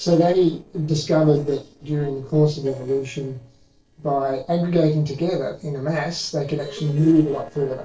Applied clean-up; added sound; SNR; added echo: neural separator model SepFormer DNS4.